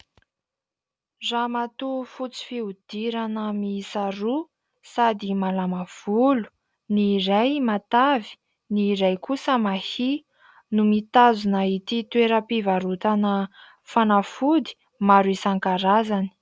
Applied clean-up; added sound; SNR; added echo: none; none; none; none.